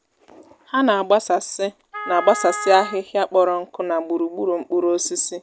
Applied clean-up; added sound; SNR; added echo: none; Wind instrument, woodwind instrument; 10 dB; none.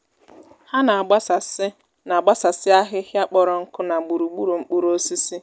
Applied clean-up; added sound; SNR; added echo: none; none; none; none.